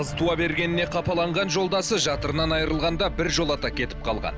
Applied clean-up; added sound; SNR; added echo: none; none; none; none.